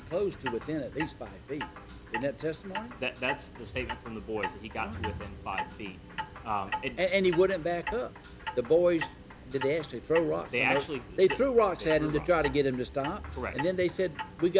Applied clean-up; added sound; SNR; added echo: none; Clock; 10 dB; none.